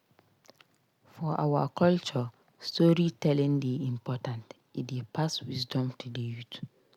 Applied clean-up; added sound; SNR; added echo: none; none; none; none.